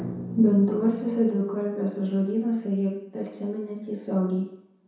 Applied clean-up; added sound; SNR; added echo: none; Drum; 15 dB; reverberation time 0.7 s.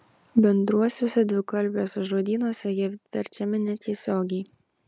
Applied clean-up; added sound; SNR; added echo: none; none; none; none.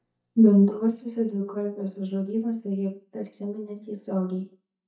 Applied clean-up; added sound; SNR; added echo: neural mask model DeepFilterNet 3.